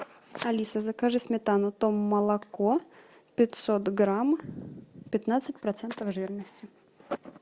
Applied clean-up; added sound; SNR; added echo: none; none; none; none.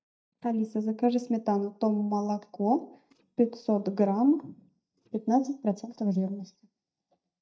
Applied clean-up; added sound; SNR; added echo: neural mask model DeepFilterNet 3.